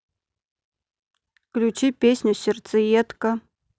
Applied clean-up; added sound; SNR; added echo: none; none; none; none.